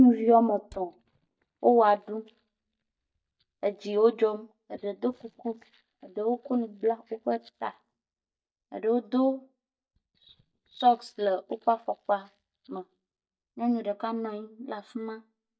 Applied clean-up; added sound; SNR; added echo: neural mask model DeepFilterNet 3.